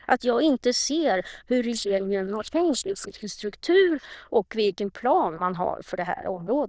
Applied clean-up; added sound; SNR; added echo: neural diffusion model UNIVERSE++.